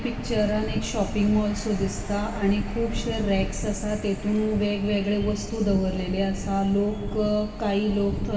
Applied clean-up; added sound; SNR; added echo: none; none; none; reverberation time 2.0 s.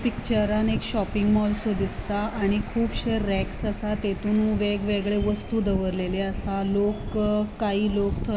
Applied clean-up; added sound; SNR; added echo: none; none; none; none.